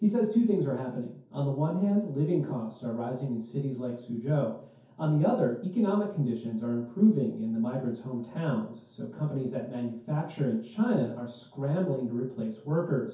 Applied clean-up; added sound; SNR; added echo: none; none; none; reverberation time 0.6 s.